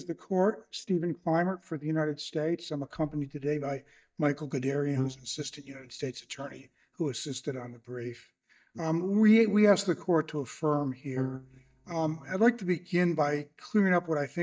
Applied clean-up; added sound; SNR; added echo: neural mask model DeepFilterNet 3.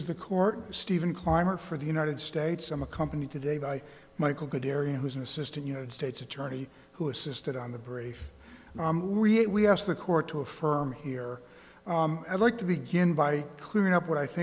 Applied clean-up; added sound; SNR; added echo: none; none; none; none.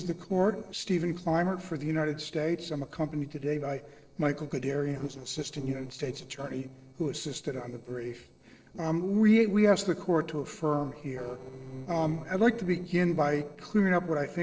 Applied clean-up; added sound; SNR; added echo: neural separator model SepFormer DNS4.